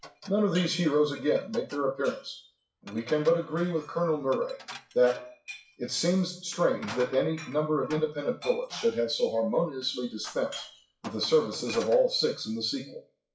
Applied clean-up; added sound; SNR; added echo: classical method WPE with log-MMSE.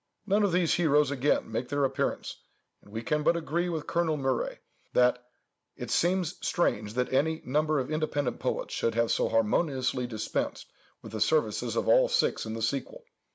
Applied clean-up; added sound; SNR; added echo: none; none; none; none.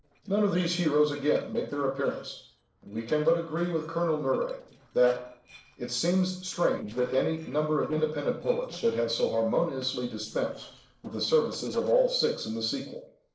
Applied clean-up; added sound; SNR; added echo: neural separator model SepFormer DNS4.